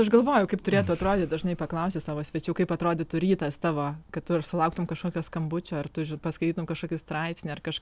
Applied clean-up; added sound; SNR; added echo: none; none; none; none.